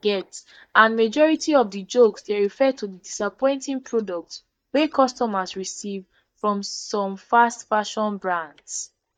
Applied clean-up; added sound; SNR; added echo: neural mask model DeepFilterNet 3.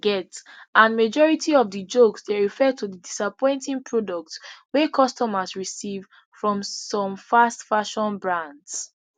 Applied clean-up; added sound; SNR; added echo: none; none; none; none.